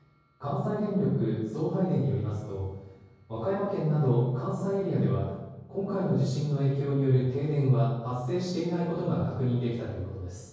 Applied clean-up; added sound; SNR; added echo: none; none; none; reverberation time 1.3 s.